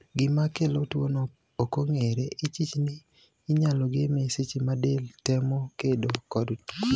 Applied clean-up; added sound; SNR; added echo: none; none; none; none.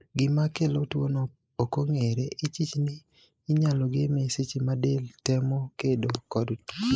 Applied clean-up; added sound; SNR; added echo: neural mask model Resemble Enhance denoiser.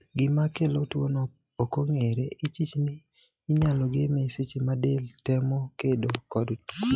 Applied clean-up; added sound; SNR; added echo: classical method log-MMSE.